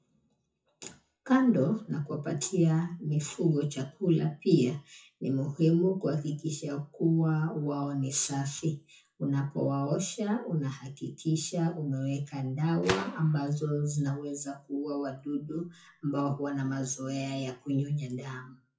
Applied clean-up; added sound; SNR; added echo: classical method WPE with log-MMSE.